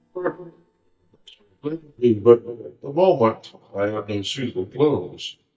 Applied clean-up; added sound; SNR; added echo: neural mask model DeepFilterNet 3.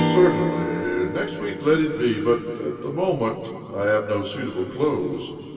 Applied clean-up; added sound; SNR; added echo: none; Strum; 7 dB; reverberation time 2.5 s.